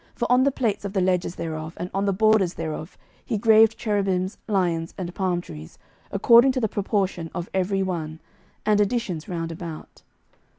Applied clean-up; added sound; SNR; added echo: none; none; none; none.